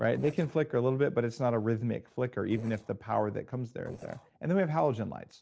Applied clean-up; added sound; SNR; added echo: neural separator model SepFormer DNS4.